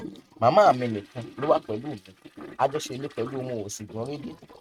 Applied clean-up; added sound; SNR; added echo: neural mask model RNNoise.